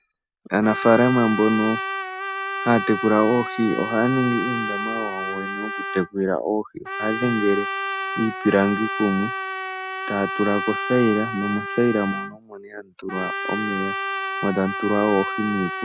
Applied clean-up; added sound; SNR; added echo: none; Trumpet; 6 dB; none.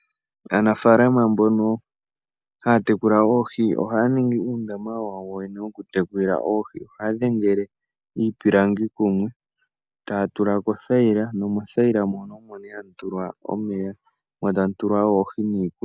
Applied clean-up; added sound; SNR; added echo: none; none; none; none.